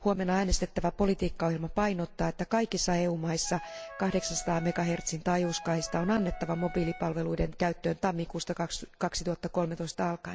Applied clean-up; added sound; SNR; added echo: none; Wind instrument, woodwind instrument; 14 dB; none.